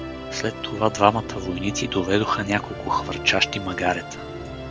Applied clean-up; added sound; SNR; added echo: none; Musical instrument; 9 dB; none.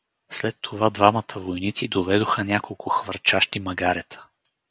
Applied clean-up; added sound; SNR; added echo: none; none; none; none.